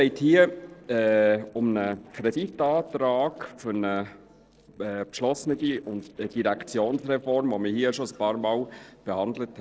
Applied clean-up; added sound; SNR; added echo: neural separator model SepFormer DNS4.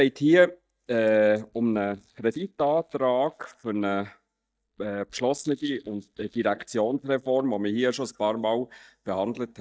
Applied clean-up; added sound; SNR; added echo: neural mask model DeepFilterNet 3.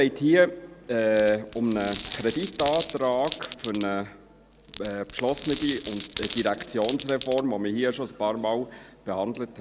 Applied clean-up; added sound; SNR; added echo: none; Glass; 5 dB; none.